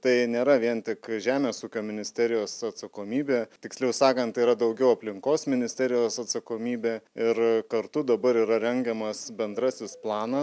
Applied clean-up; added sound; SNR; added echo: none; none; none; none.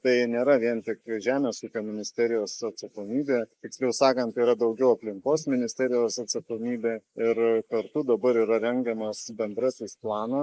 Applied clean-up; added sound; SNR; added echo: neural mask model Resemble Enhance denoiser.